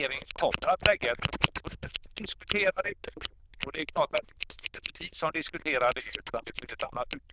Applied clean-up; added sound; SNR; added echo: neural diffusion model UNIVERSE++.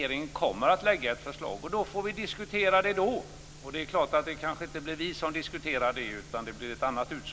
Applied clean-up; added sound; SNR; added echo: none; none; none; none.